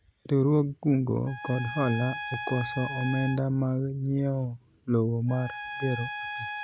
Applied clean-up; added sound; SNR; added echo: none; Trumpet; 11 dB; none.